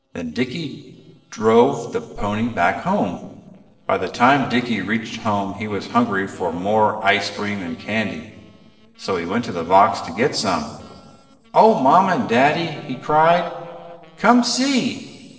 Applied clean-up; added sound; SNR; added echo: neural separator model SepFormer DNS4.